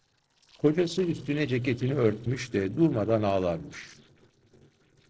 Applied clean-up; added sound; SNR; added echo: neural separator model SepFormer DNS4.